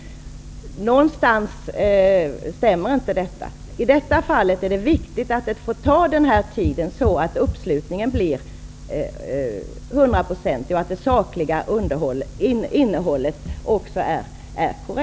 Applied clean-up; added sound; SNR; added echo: none; none; none; none.